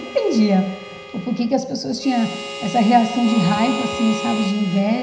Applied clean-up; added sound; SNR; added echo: none; Harmonica; 11 dB; reverberation time 0.9 s.